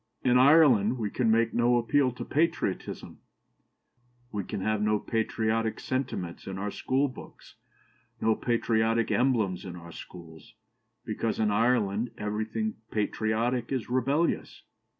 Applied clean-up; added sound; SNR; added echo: none; none; none; none.